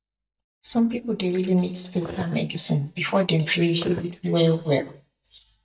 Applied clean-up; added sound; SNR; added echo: neural mask model DeepFilterNet 3.